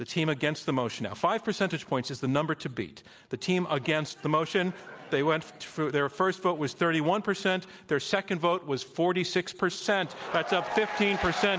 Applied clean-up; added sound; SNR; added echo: none; none; none; none.